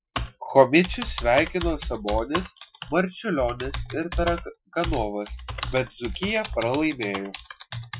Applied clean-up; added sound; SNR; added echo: classical method Wiener filter.